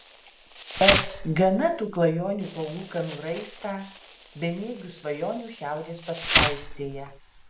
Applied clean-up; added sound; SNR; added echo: none; Insect; 1 dB; none.